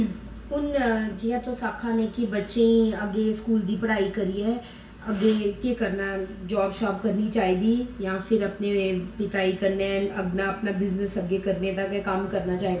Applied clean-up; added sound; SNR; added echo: none; none; none; reverberation time 0.3 s.